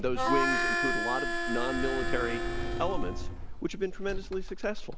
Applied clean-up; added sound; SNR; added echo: none; Sliding door + Harmonica; -3 dB; none.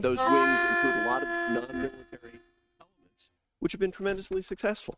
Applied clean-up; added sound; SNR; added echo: neural mask model RNNoise.